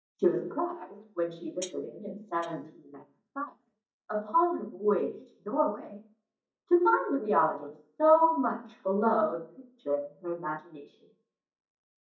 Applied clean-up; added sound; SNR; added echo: neural mask model DeepFilterNet 3.